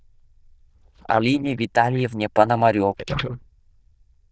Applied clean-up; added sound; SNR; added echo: neural diffusion model UNIVERSE++.